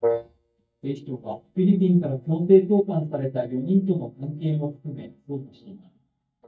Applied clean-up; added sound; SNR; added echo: neural mask model DeepFilterNet 3.